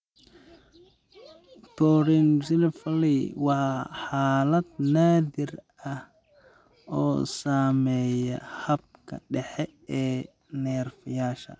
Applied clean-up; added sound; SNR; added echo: none; none; none; none.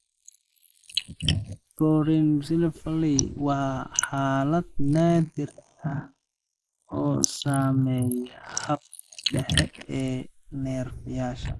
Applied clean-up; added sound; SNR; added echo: neural mask model Resemble Enhance denoiser.